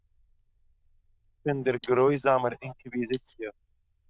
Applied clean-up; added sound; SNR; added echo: neural diffusion model UNIVERSE++.